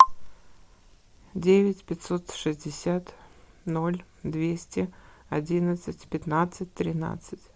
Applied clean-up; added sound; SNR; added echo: none; none; none; none.